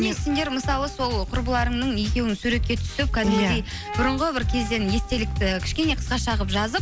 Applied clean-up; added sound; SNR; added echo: none; Brass instrument; 15 dB; none.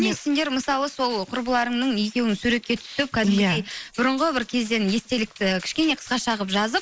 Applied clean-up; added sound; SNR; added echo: neural mask model Resemble Enhance denoiser.